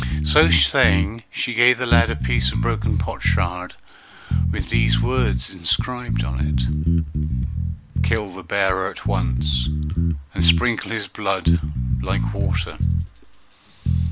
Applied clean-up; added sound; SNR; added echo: none; Bass guitar; -4 dB; none.